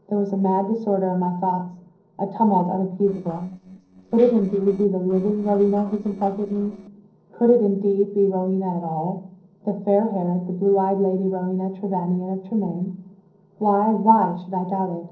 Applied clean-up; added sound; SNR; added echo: neural separator model SepFormer DNS4.